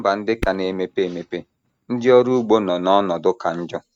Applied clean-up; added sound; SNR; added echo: neural mask model RNNoise.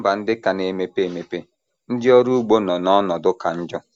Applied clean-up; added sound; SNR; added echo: none; none; none; none.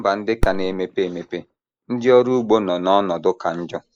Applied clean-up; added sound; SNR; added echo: neural mask model Resemble Enhance denoiser.